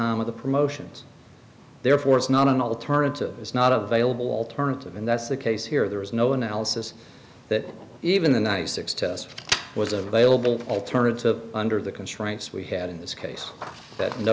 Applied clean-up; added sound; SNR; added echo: none; none; none; none.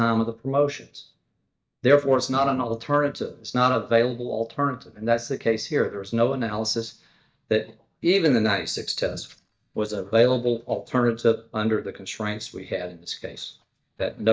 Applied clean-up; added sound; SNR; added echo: neural mask model DeepFilterNet 3.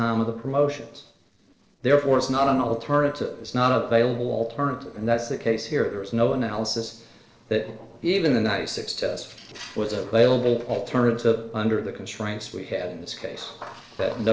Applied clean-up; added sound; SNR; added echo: neural separator model SepFormer DNS4.